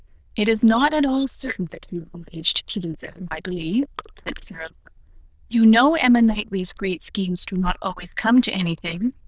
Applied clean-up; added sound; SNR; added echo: neural diffusion model UNIVERSE++.